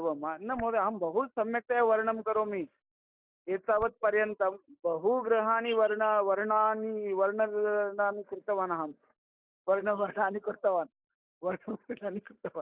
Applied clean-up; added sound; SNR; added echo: neural mask model Resemble Enhance denoiser.